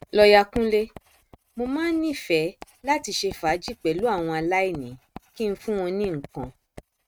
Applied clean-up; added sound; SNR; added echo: neural mask model RNNoise.